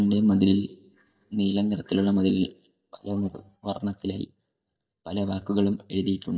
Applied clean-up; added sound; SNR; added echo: neural mask model DeepFilterNet 3.